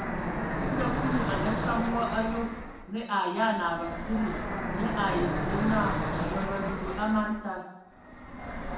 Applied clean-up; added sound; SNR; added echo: none; Fixed-wing aircraft, airplane; 1 dB; reverberation time 0.9 s.